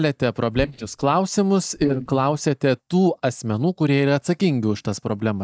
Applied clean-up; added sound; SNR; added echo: neural mask model DeepFilterNet 3.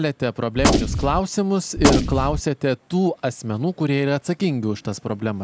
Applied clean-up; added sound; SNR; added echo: none; Gunshot, gunfire; -3 dB; none.